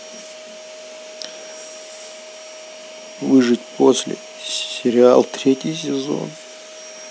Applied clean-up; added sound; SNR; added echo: none; none; none; none.